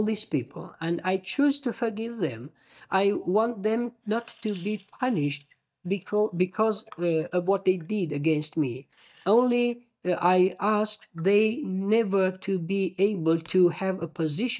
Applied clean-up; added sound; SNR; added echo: neural mask model DeepFilterNet 3.